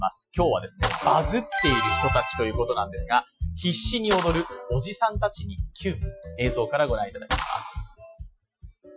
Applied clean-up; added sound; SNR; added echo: classical method Wiener filter.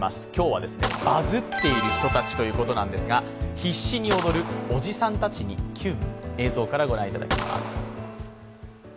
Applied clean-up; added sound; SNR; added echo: none; Gunshot, gunfire; 9 dB; none.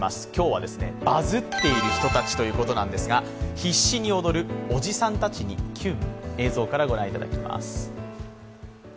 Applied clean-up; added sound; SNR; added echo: none; none; none; none.